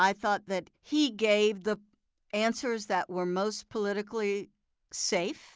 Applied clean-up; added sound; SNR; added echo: none; none; none; none.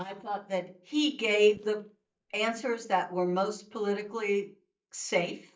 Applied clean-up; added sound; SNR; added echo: neural mask model DeepFilterNet 3.